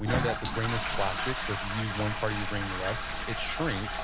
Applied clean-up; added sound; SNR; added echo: none; Toilet flush; -1 dB; none.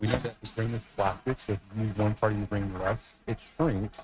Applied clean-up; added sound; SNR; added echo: neural mask model RNNoise.